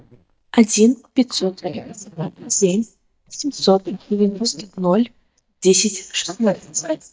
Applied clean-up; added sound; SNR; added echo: neural mask model DeepFilterNet 3.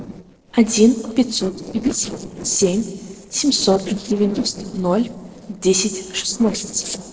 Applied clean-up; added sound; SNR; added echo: neural separator model SepFormer DNS4.